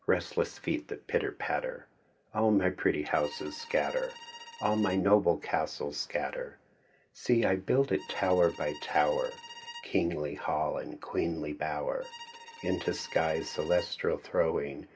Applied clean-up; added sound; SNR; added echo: none; Bowed string instrument; 17 dB; none.